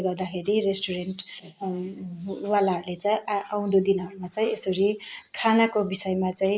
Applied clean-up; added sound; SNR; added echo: neural mask model Resemble Enhance denoiser.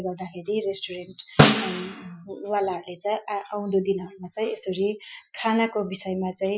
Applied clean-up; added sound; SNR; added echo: classical method Wiener filter.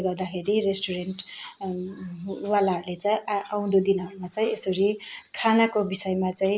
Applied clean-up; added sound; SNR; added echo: none; none; none; none.